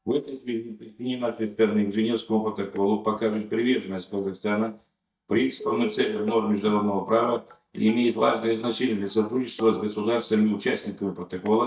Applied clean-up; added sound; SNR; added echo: neural mask model DeepFilterNet 3.